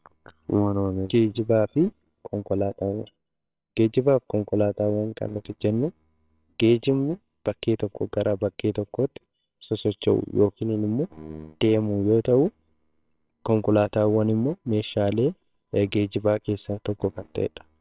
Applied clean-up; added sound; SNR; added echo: neural separator model SepFormer WHAMR!.